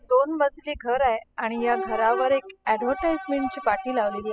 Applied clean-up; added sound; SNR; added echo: classical method spectral subtraction.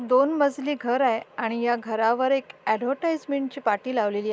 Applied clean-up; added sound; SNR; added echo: none; none; none; none.